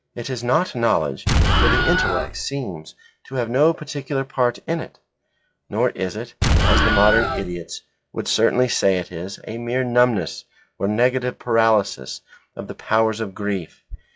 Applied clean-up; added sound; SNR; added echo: classical method log-MMSE.